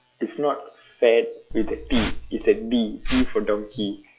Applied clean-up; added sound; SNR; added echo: classical method log-MMSE.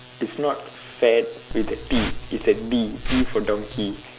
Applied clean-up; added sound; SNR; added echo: none; Liquid; 5 dB; none.